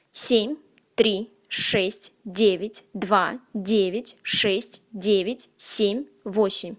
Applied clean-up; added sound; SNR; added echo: none; none; none; none.